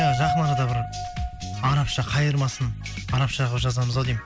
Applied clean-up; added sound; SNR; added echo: none; Piano; 9 dB; none.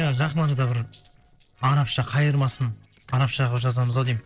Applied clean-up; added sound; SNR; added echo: neural separator model SepFormer DNS4.